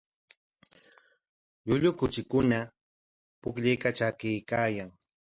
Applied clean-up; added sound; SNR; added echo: none; none; none; none.